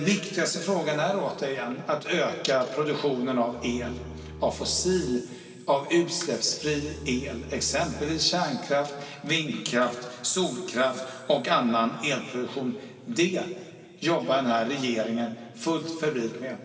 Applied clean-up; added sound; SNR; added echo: none; Bowed string instrument; 14 dB; reverberation time 2.2 s.